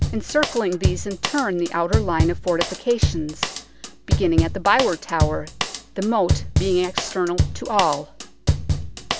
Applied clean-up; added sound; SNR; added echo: none; Drum kit; 1 dB; none.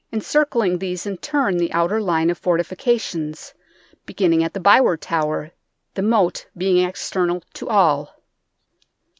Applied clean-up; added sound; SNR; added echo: none; none; none; none.